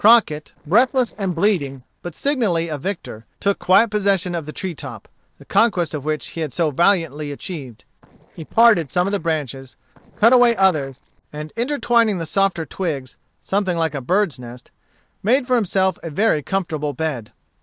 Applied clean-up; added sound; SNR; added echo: neural separator model SepFormer DNS4.